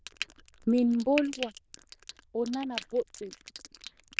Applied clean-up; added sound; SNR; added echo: neural diffusion model UNIVERSE++.